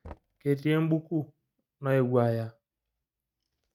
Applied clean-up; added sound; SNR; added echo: neural mask model RNNoise.